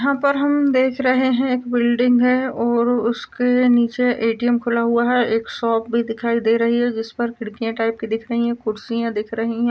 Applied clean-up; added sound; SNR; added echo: none; none; none; none.